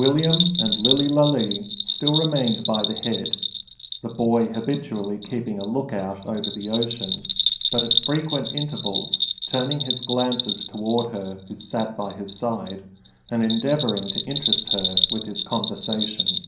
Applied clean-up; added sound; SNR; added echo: none; Bell; 0 dB; reverberation time 0.6 s.